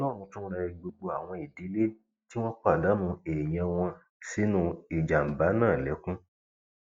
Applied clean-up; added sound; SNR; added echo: neural mask model DeepFilterNet 3.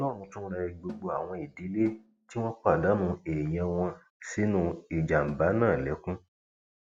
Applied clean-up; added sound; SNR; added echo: none; Snare drum; 15 dB; none.